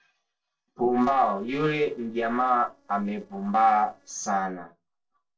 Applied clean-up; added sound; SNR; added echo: neural separator model SepFormer DNS4.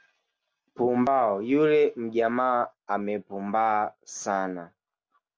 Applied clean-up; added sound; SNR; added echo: none; none; none; none.